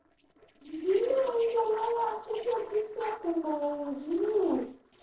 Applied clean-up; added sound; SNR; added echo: neural separator model SepFormer DNS4.